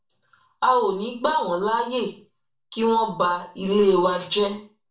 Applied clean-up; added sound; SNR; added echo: none; none; none; reverberation time 0.3 s.